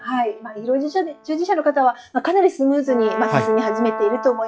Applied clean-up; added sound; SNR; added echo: classical method log-MMSE.